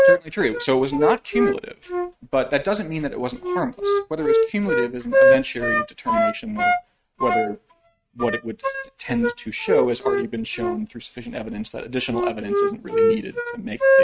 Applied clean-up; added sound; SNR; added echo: neural mask model RNNoise.